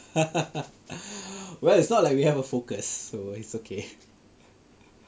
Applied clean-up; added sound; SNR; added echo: none; none; none; none.